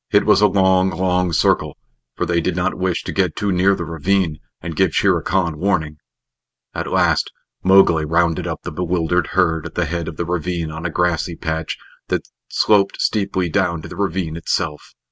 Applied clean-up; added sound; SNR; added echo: none; none; none; none.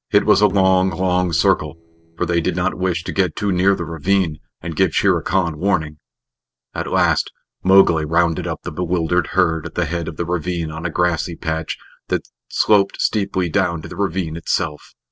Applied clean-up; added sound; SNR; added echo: neural separator model SepFormer DNS4.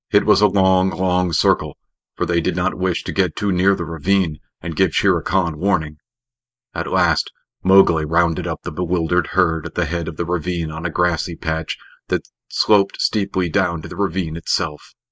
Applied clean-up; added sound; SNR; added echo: neural mask model Resemble Enhance denoiser.